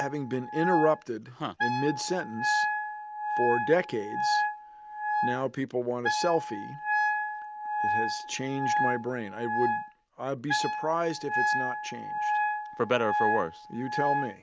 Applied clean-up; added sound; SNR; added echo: none; Wind instrument, woodwind instrument; -1 dB; none.